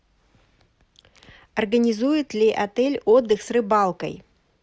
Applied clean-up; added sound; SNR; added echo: none; none; none; none.